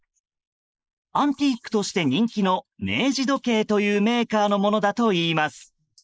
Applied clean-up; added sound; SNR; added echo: neural mask model Resemble Enhance denoiser.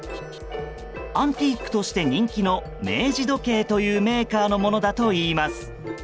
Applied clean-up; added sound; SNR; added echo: none; Wind instrument, woodwind instrument + Drum kit; 15 dB; none.